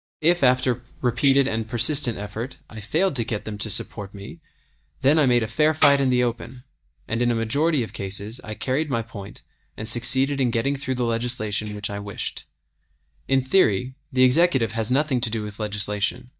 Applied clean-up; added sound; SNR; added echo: neural mask model DeepFilterNet 3.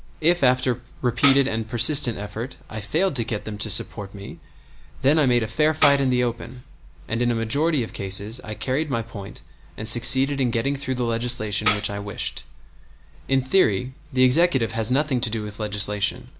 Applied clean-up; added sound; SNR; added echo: none; Tambourine; 7 dB; none.